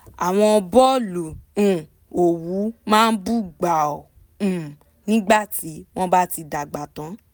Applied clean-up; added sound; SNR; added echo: none; none; none; none.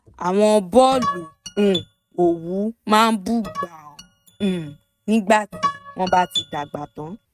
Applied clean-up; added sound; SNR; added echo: neural mask model RNNoise.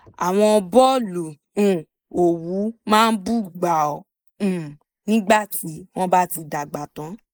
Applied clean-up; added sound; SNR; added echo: neural mask model Resemble Enhance denoiser.